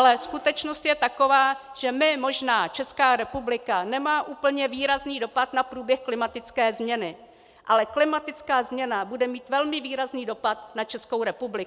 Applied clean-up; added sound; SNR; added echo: none; none; none; none.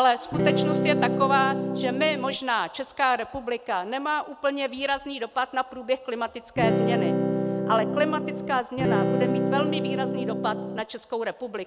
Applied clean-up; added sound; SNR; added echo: none; Electric guitar / Strum; -2 dB; none.